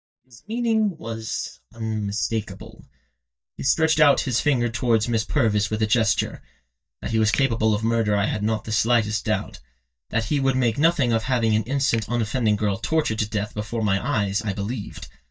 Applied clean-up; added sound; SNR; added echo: neural mask model DeepFilterNet 3.